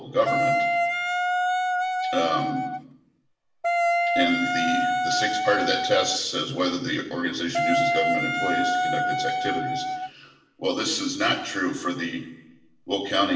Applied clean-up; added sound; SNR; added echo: none; Wind instrument, woodwind instrument; -3 dB; reverberation time 0.9 s.